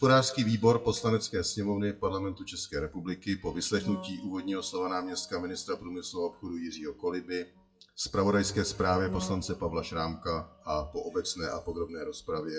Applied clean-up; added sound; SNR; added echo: classical method WPE with log-MMSE.